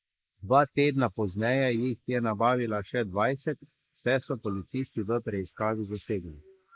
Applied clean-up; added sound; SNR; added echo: neural mask model Resemble Enhance denoiser.